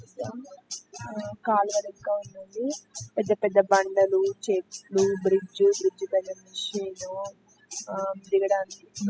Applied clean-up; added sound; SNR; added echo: classical method spectral subtraction.